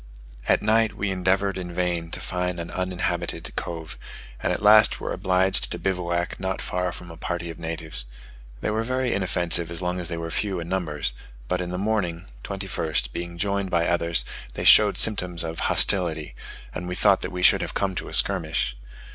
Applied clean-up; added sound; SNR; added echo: none; none; none; none.